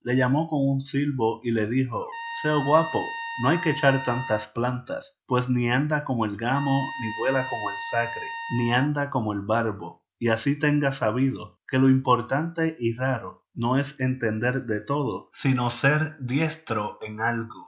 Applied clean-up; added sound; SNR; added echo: none; Trumpet; 10 dB; none.